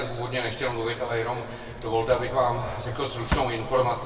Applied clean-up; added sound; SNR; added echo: none; Drawer open or close; 10 dB; reverberation time 2.0 s.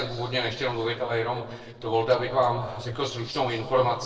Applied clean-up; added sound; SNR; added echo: neural separator model SepFormer DNS4.